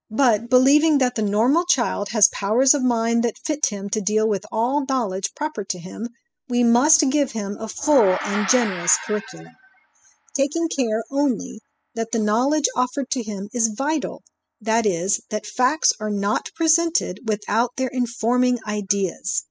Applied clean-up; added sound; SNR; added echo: classical method spectral subtraction.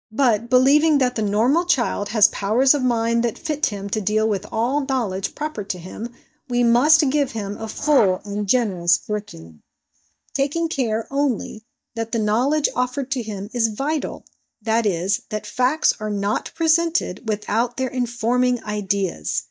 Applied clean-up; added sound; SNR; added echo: neural mask model DeepFilterNet 3.